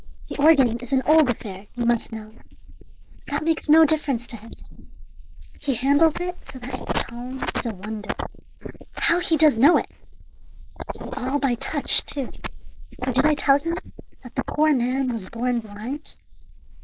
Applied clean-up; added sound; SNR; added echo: neural mask model Resemble Enhance denoiser.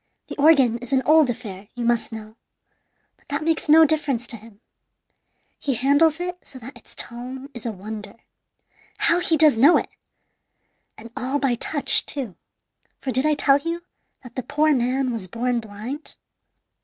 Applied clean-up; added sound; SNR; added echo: none; none; none; none.